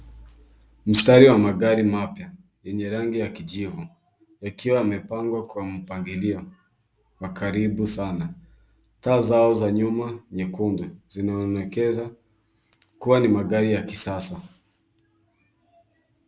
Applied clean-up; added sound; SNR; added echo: none; none; none; none.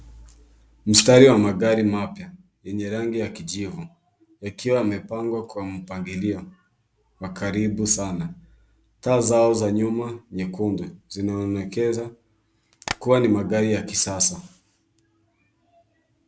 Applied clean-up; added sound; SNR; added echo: none; Tap; 13 dB; none.